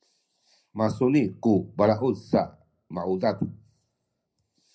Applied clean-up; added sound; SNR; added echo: none; none; none; reverberation time 0.4 s.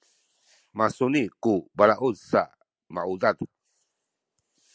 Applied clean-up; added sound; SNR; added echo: none; none; none; none.